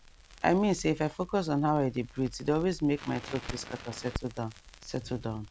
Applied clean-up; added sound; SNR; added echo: none; Crackle; 15 dB; none.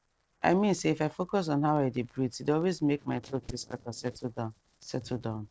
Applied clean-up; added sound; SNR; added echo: neural separator model SepFormer DNS4.